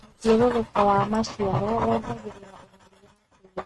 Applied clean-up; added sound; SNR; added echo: neural mask model RNNoise.